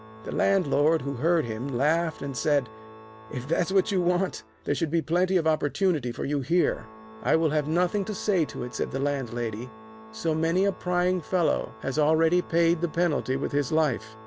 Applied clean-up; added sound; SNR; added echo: none; Organ; 20 dB; none.